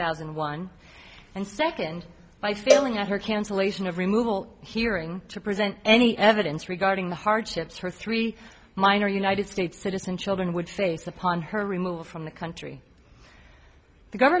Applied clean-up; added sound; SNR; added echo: none; Cowbell; 1 dB; none.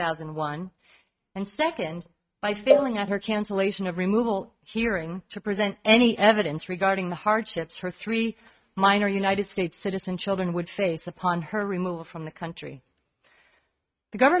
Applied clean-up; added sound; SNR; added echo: neural mask model RNNoise.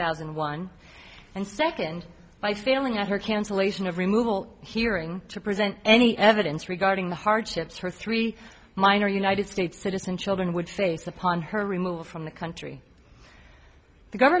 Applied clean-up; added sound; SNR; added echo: none; none; none; none.